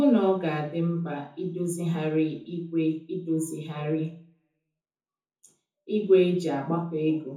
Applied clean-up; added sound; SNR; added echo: none; none; none; reverberation time 0.6 s.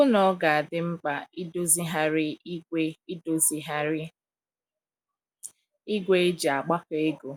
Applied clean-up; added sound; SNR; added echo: none; none; none; none.